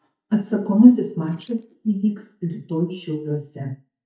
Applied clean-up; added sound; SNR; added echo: neural mask model DeepFilterNet 3.